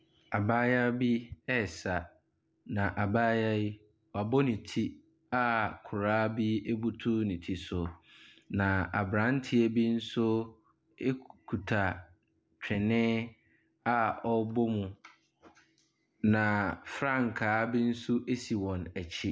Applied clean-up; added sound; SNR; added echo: none; none; none; none.